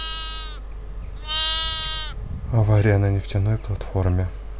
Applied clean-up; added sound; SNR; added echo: none; Livestock, farm animals, working animals; 6 dB; none.